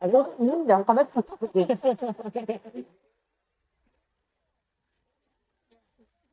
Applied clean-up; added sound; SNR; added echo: neural mask model DeepFilterNet 3.